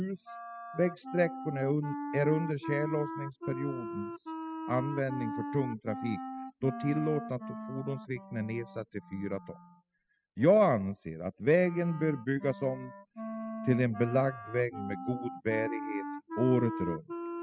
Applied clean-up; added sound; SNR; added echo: classical method spectral subtraction.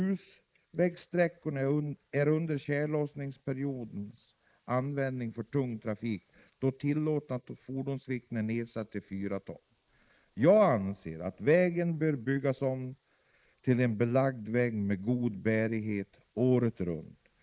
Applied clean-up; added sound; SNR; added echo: neural mask model Resemble Enhance denoiser.